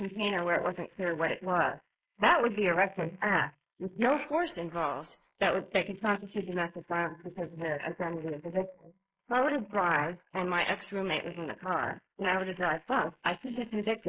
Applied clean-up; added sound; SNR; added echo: neural mask model Resemble Enhance denoiser.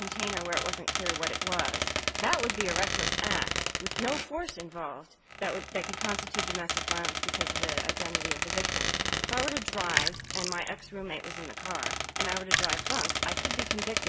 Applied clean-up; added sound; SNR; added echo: none; Squeak + Sink (filling or washing); -4 dB; none.